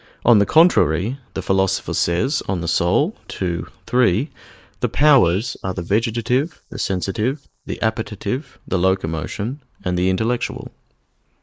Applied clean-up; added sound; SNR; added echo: neural mask model Resemble Enhance denoiser.